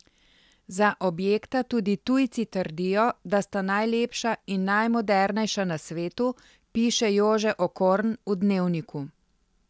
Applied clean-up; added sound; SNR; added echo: none; none; none; none.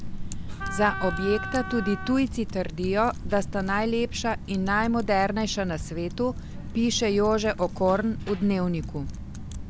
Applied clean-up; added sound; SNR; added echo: none; Wind instrument, woodwind instrument + Typing; 7 dB; none.